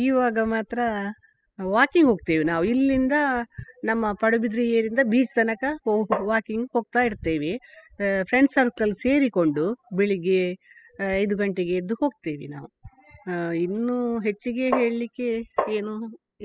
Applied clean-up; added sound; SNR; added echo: classical method spectral subtraction.